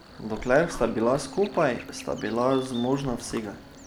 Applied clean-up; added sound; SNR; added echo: none; Buzz + Chewing, mastication; 15 dB; none.